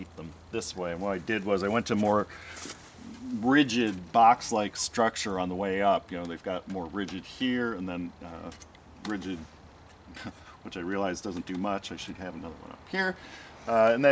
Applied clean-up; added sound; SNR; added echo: none; none; none; none.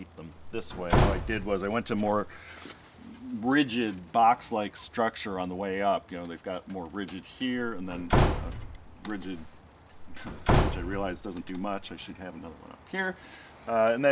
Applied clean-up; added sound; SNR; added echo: none; Slam / Wood; -1 dB; none.